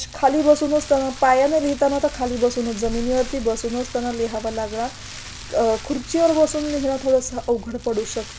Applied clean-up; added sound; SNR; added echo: none; Rain; 14 dB; none.